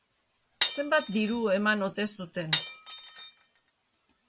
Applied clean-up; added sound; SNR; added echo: none; Glass; -1 dB; none.